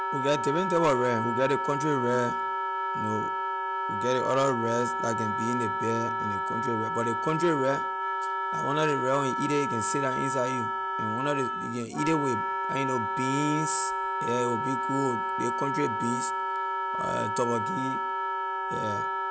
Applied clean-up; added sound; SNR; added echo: none; Wind instrument, woodwind instrument; 0 dB; none.